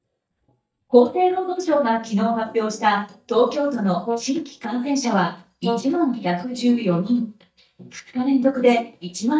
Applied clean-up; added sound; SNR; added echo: neural mask model DeepFilterNet 3.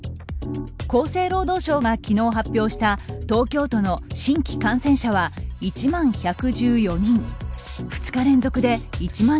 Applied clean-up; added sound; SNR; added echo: none; none; none; none.